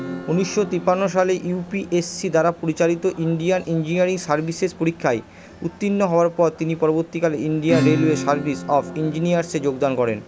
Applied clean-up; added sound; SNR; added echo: none; Acoustic guitar / Strum; 11 dB; none.